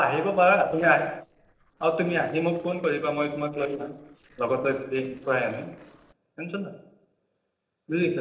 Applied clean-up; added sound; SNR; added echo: neural separator model SepFormer DNS4.